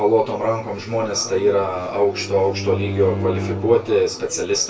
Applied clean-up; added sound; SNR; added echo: none; Bowed string instrument; 9 dB; reverberation time 0.2 s.